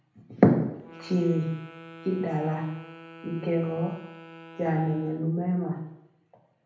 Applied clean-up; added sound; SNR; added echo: none; Wind instrument, woodwind instrument; 19 dB; reverberation time 0.7 s.